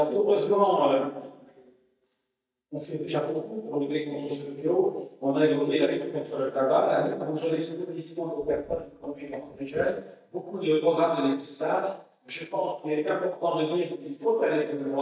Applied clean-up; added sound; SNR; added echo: neural mask model DeepFilterNet 3.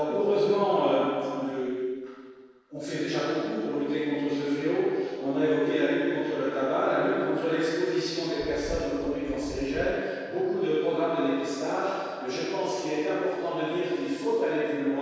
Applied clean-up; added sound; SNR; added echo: neural separator model SepFormer DNS4.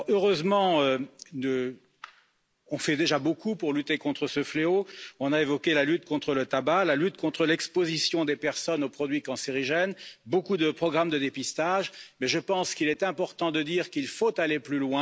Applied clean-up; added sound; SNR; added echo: none; none; none; none.